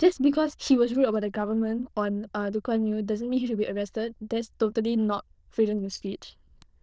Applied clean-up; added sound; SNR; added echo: neural diffusion model UNIVERSE++.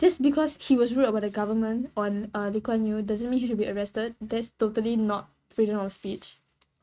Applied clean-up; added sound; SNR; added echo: neural mask model RNNoise.